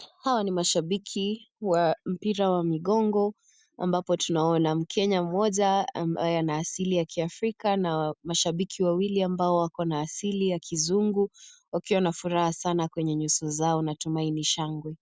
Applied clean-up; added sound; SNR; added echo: none; none; none; none.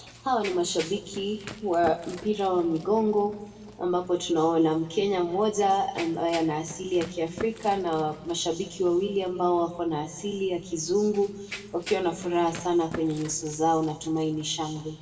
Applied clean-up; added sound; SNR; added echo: none; Run; 18 dB; reverberation time 1.2 s.